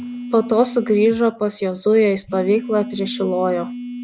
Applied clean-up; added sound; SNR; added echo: none; Telephone; 12 dB; none.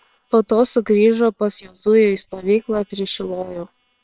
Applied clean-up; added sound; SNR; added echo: neural separator model SepFormer WHAM!.